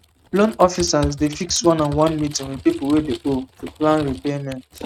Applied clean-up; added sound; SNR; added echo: neural mask model RNNoise.